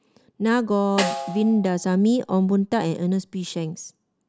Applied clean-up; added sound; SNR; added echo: none; Snare drum; 11 dB; none.